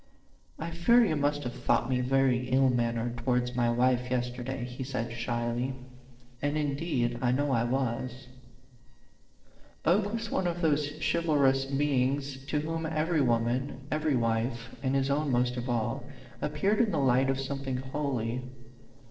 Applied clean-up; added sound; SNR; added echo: neural separator model SepFormer DNS4.